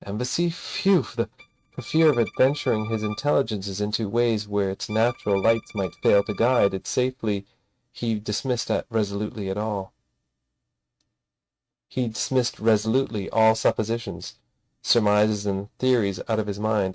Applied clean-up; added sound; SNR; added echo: neural mask model RNNoise.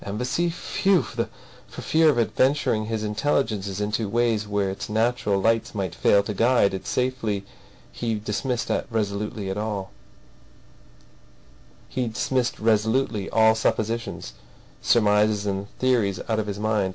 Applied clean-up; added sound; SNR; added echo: none; none; none; none.